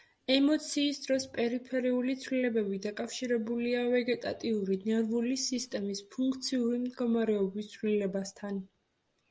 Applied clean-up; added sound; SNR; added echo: none; none; none; none.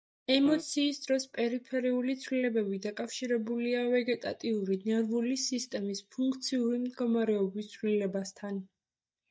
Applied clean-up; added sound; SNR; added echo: neural mask model DeepFilterNet 3.